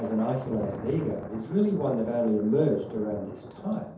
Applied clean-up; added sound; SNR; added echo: none; Thunder; 13 dB; reverberation time 0.6 s.